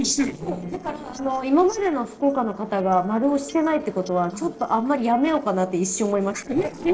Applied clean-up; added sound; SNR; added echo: neural separator model SepFormer DNS4.